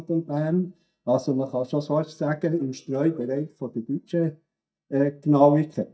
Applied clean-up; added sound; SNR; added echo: neural mask model DeepFilterNet 3.